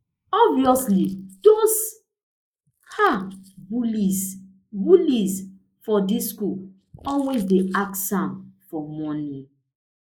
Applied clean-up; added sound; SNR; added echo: neural mask model Resemble Enhance denoiser.